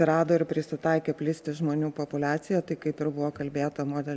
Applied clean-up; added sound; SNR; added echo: none; none; none; none.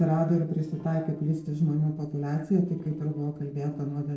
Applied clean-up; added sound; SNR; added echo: neural separator model SepFormer DNS4.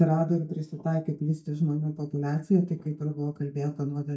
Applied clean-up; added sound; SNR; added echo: neural mask model DeepFilterNet 3.